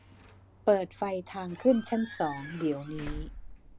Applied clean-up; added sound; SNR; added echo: none; Squeak / Slam / Alarm / Wood; 14 dB; none.